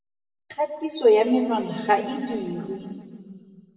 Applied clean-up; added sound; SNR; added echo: none; none; none; reverberation time 2.0 s.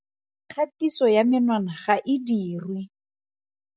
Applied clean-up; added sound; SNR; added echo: none; none; none; none.